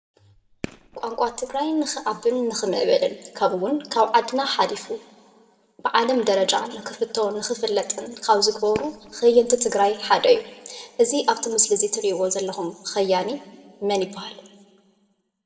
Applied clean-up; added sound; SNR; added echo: none; Fireworks; 20 dB; reverberation time 1.1 s.